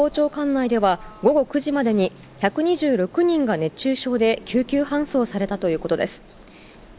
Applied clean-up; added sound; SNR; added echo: none; none; none; none.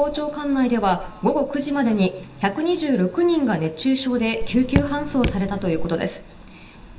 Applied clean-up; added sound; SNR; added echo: none; Raindrop / Drip; 3 dB; reverberation time 0.8 s.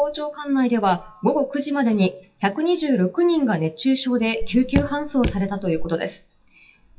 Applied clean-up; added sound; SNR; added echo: classical method WPE with log-MMSE.